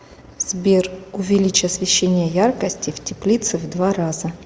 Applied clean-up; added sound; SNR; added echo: none; none; none; none.